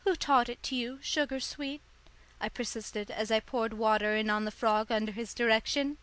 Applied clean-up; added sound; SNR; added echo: none; none; none; none.